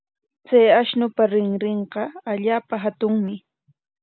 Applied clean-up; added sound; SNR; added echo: none; none; none; none.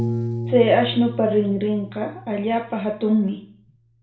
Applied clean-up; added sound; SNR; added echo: none; Piano; 9 dB; reverberation time 0.4 s.